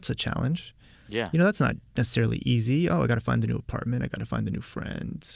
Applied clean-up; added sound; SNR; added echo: none; none; none; none.